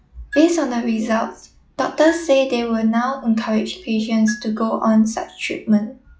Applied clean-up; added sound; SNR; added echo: classical method log-MMSE.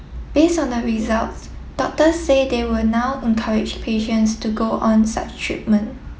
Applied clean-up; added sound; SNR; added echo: none; none; none; none.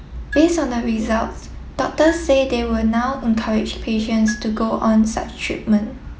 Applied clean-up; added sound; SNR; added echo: none; Marimba, xylophone; 19 dB; none.